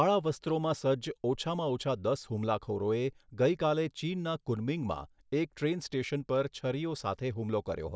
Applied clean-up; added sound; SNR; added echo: none; none; none; none.